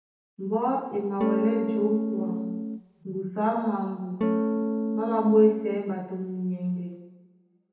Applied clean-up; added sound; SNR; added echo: none; Electric guitar / Strum; 0 dB; reverberation time 0.9 s.